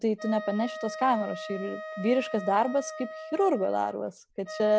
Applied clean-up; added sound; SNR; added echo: none; Wind instrument, woodwind instrument; 12 dB; none.